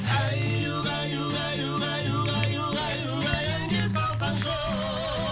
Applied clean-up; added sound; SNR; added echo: none; Crushing; 15 dB; none.